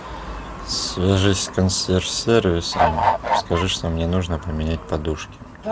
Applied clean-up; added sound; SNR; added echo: none; Bird / Fowl; -2 dB; none.